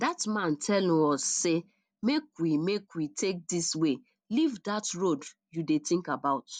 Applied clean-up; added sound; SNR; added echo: none; none; none; none.